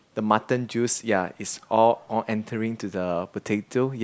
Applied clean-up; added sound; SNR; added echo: none; none; none; none.